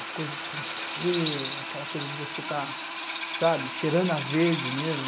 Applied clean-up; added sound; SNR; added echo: none; Drill; 4 dB; none.